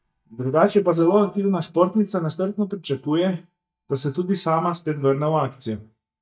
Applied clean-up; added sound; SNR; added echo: neural mask model DeepFilterNet 3.